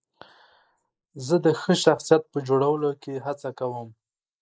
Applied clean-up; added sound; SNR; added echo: neural mask model Resemble Enhance denoiser.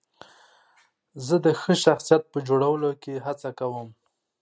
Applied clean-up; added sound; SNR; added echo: none; none; none; none.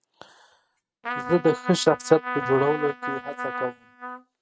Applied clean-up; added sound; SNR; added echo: neural mask model RNNoise.